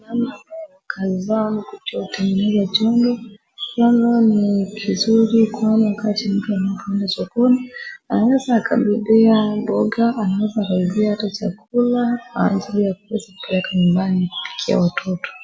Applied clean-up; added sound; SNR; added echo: none; none; none; none.